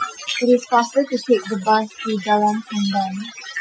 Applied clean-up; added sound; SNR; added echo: classical method Wiener filter.